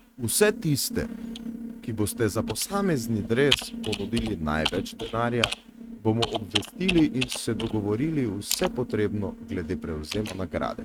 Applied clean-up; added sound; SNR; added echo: neural mask model RNNoise.